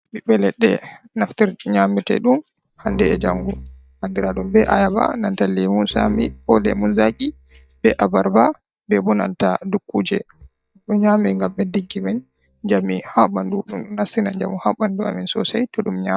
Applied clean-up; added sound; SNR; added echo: neural mask model DeepFilterNet 3.